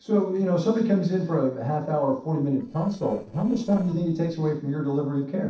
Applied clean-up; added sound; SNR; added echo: neural separator model SepFormer DNS4.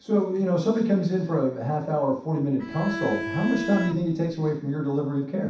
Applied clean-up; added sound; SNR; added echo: none; Bowed string instrument; 8 dB; reverberation time 0.7 s.